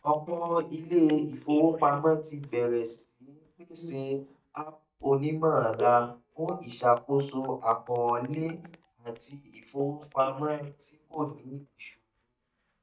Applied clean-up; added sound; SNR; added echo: neural mask model DeepFilterNet 3.